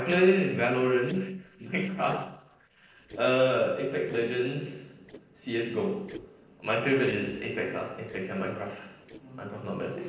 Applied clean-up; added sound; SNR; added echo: neural separator model SepFormer DNS4.